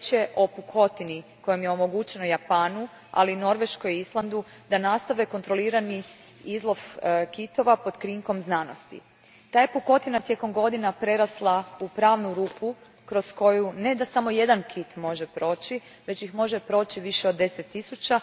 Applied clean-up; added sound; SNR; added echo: none; none; none; none.